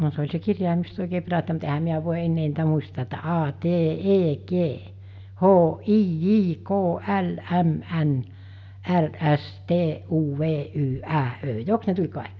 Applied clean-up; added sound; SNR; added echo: none; none; none; reverberation time 1.1 s.